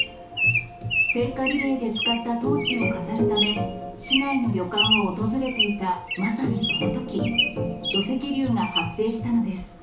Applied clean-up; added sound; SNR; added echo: none; Bird vocalization, bird call, bird song; 3 dB; reverberation time 0.8 s.